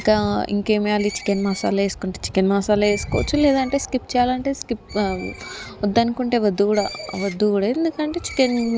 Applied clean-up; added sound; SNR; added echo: none; Screech; 19 dB; none.